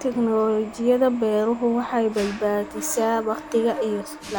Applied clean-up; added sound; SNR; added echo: none; Mechanisms; 15 dB; none.